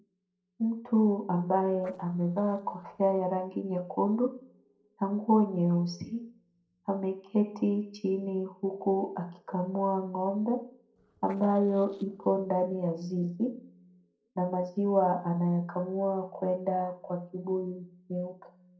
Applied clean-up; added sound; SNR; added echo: neural separator model SepFormer DNS4.